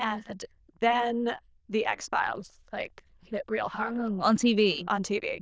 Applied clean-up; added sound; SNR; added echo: neural diffusion model UNIVERSE++.